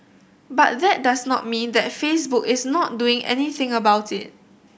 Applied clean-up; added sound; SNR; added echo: none; none; none; none.